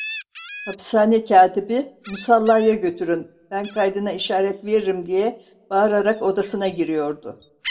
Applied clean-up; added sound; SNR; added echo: none; Gull, seagull; 20 dB; reverberation time 0.3 s.